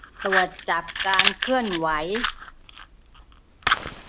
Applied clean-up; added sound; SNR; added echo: none; Fire; 0 dB; none.